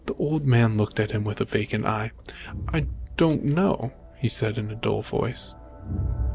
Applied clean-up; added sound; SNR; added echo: none; Crowd; 10 dB; none.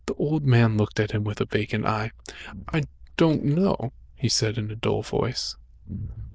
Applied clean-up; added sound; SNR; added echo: neural diffusion model UNIVERSE++.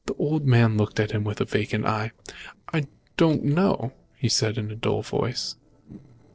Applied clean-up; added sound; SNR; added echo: neural separator model SepFormer DNS4.